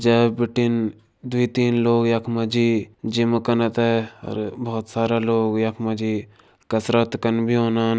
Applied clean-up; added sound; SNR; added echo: none; none; none; none.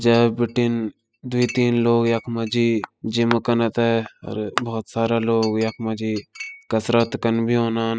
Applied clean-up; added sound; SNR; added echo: classical method spectral subtraction.